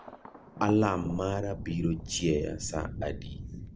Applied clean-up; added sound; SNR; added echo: none; Thunder; 9 dB; none.